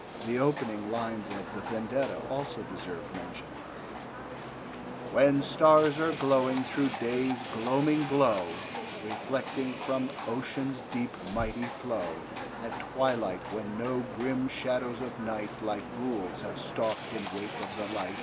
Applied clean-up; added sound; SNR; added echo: none; Livestock, farm animals, working animals; 8 dB; none.